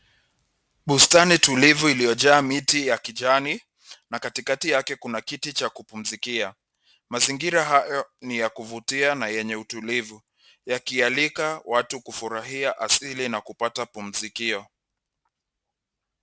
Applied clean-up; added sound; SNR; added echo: none; none; none; none.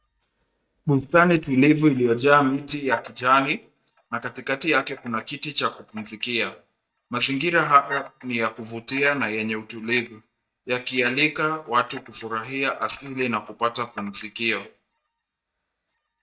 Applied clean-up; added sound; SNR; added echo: neural mask model DeepFilterNet 3.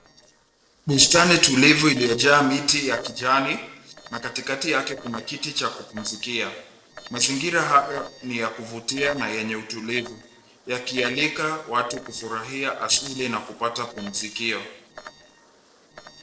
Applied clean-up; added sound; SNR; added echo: neural separator model SepFormer DNS4.